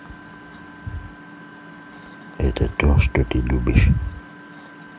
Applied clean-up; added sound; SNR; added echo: none; Engine; 19 dB; none.